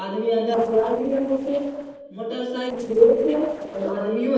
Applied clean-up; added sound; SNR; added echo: neural separator model SepFormer DNS4.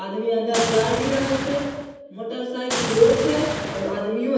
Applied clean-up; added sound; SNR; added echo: none; Boom; 6 dB; reverberation time 1.1 s.